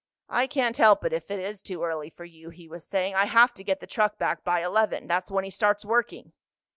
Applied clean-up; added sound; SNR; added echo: none; none; none; none.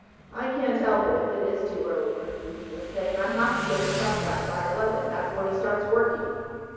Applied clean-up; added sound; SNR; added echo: none; Motorcycle; 12 dB; reverberation time 2.2 s.